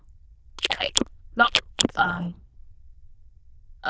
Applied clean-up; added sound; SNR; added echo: neural diffusion model UNIVERSE++.